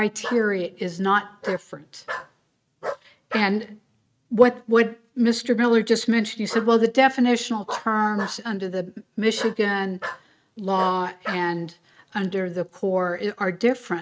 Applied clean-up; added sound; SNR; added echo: neural mask model RNNoise.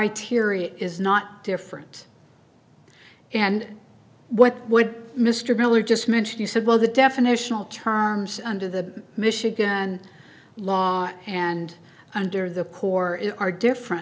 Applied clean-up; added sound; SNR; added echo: none; none; none; none.